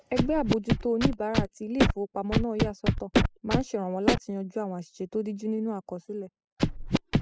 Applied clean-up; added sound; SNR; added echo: classical method spectral subtraction.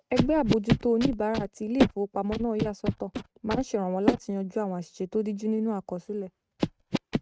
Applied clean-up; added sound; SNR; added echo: neural mask model RNNoise.